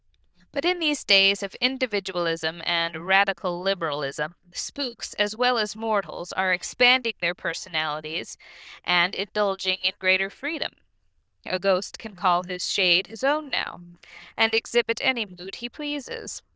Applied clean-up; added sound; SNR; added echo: neural diffusion model UNIVERSE++.